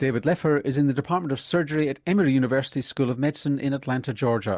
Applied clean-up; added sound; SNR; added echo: none; none; none; none.